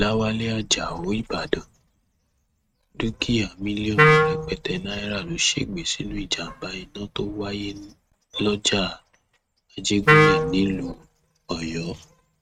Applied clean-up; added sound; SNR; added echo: neural mask model RNNoise.